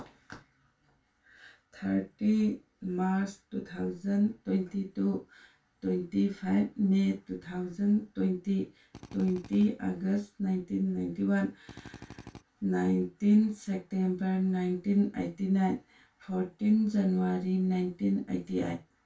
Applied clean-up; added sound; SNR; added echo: none; Drill; 17 dB; reverberation time 0.2 s.